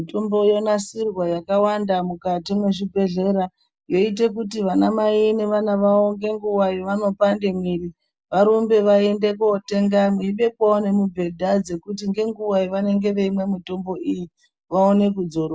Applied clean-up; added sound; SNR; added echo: none; none; none; none.